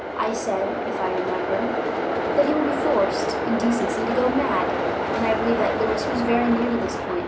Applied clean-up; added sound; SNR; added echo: none; Train; 0 dB; none.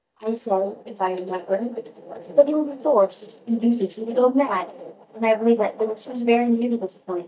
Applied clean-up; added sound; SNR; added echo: neural mask model DeepFilterNet 3.